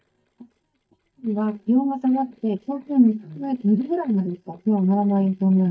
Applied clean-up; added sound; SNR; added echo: neural mask model DeepFilterNet 3.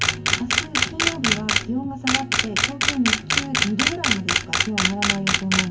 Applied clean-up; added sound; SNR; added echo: none; Camera; -4 dB; reverberation time 0.3 s.